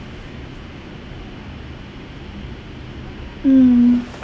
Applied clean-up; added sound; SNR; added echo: none; none; none; none.